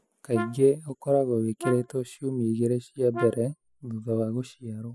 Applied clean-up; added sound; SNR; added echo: classical method spectral subtraction.